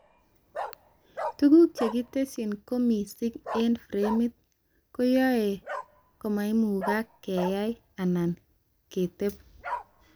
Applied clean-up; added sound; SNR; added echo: none; Bark; 13 dB; none.